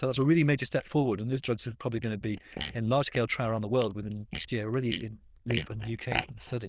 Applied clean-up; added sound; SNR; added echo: neural diffusion model UNIVERSE++.